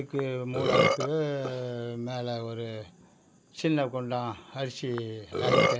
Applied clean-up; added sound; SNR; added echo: none; Burping, eructation; 0 dB; none.